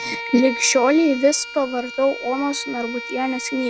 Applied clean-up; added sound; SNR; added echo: none; Bowed string instrument; 11 dB; none.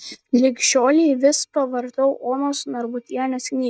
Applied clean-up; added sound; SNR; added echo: neural mask model DeepFilterNet 3.